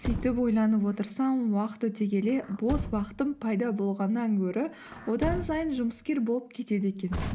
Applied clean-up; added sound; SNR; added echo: none; Truck; 11 dB; none.